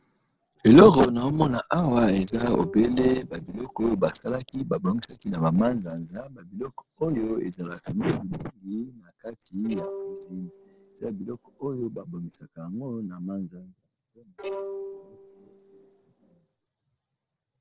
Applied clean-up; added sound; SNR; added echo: neural separator model SepFormer DNS4.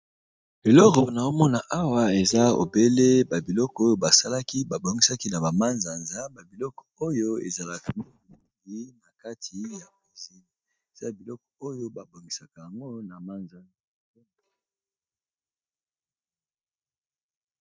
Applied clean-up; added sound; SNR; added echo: neural mask model DeepFilterNet 3.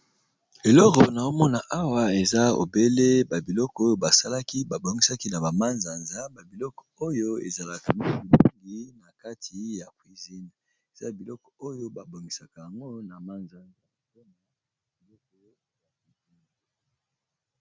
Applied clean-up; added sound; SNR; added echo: none; none; none; none.